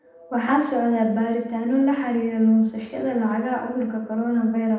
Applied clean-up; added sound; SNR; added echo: none; none; none; reverberation time 0.8 s.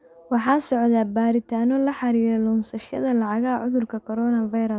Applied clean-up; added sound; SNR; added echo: none; none; none; none.